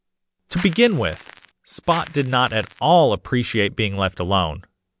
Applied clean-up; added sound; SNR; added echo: none; Crackle; 17 dB; none.